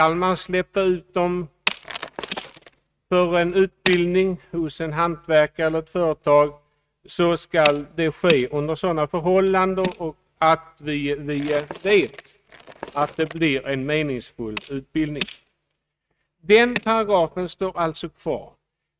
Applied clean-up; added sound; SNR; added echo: neural mask model RNNoise.